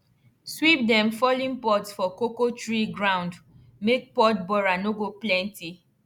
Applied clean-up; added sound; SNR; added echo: none; none; none; none.